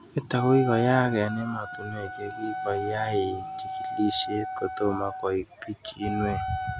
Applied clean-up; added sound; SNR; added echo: none; Wind instrument, woodwind instrument; 7 dB; none.